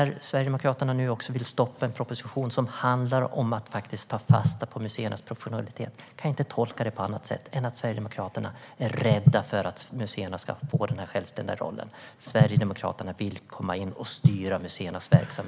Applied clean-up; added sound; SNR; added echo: none; none; none; none.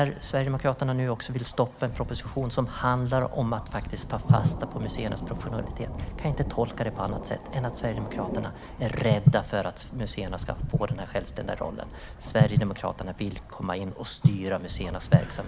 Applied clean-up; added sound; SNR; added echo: none; Wind / Bird + Thunder; 11 dB; none.